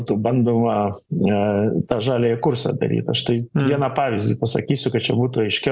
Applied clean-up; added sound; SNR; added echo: none; none; none; none.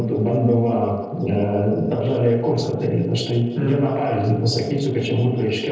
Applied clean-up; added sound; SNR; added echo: neural separator model SepFormer DNS4.